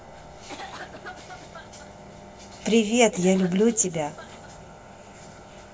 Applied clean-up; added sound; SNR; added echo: neural separator model SepFormer DNS4.